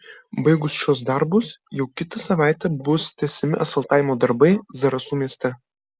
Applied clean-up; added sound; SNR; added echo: none; none; none; none.